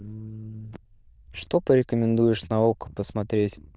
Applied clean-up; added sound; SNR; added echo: neural diffusion model UNIVERSE++.